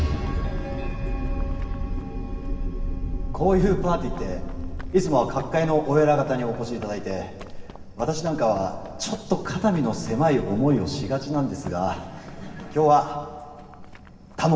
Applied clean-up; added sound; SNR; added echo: none; Run; 17 dB; reverberation time 2.3 s.